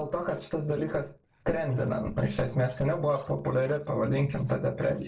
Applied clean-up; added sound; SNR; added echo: neural separator model SepFormer DNS4.